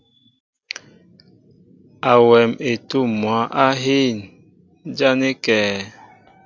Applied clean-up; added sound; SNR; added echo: none; none; none; none.